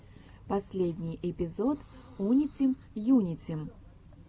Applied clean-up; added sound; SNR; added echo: none; none; none; none.